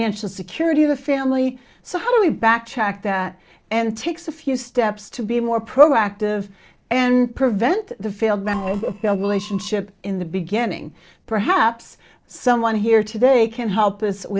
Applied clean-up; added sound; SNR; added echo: neural separator model SepFormer DNS4.